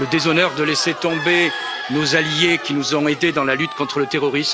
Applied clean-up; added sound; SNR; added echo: none; Bird / Chicken, rooster + Crowd; 10 dB; none.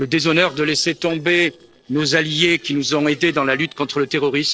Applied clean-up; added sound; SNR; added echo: neural separator model SepFormer DNS4.